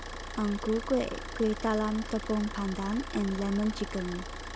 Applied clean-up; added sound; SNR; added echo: none; Idling / Car; 8 dB; none.